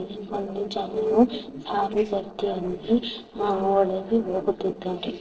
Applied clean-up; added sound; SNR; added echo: neural separator model SepFormer DNS4.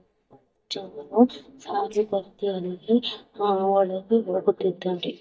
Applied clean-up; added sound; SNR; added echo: neural mask model DeepFilterNet 3.